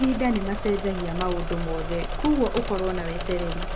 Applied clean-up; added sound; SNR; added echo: none; Engine / Mechanisms; 3 dB; none.